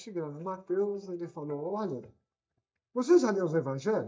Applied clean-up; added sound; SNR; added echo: neural mask model DeepFilterNet 3.